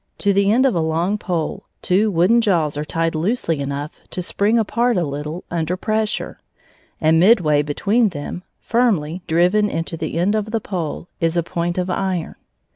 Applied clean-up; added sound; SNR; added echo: none; none; none; none.